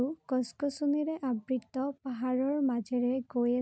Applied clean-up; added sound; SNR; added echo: none; none; none; none.